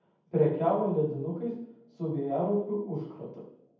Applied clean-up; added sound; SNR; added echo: none; none; none; reverberation time 0.9 s.